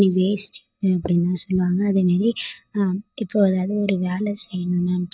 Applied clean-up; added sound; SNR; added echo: neural mask model DeepFilterNet 3.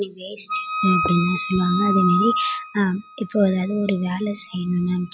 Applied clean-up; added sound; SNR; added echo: classical method log-MMSE.